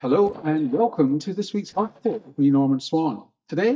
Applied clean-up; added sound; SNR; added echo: neural mask model DeepFilterNet 3.